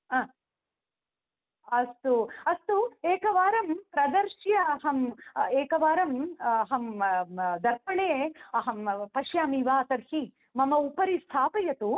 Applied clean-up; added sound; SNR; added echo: none; none; none; none.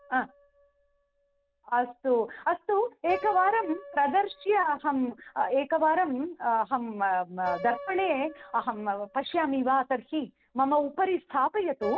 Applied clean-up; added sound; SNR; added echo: none; Piano; 17 dB; none.